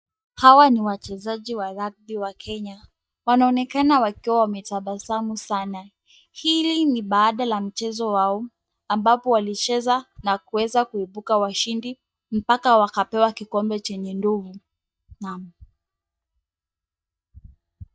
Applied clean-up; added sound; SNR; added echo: neural mask model DeepFilterNet 3.